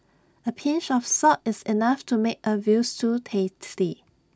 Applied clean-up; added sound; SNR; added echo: none; none; none; none.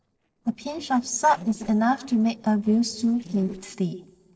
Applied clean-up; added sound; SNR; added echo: neural separator model SepFormer DNS4.